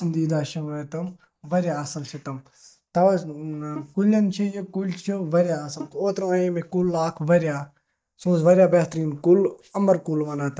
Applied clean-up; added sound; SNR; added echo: neural mask model DeepFilterNet 3.